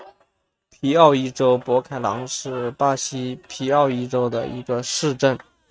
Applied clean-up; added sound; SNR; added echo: neural mask model RNNoise.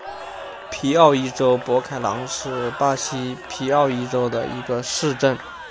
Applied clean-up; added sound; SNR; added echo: none; Crowd / Cheering; 13 dB; none.